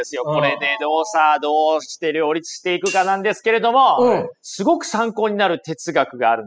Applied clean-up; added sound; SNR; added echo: classical method spectral subtraction.